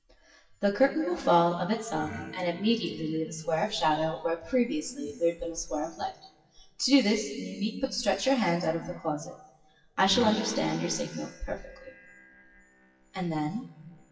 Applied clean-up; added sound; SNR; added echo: classical method WPE with log-MMSE.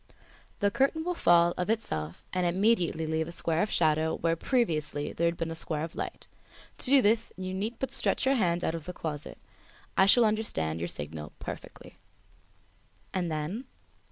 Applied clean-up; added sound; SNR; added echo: none; none; none; none.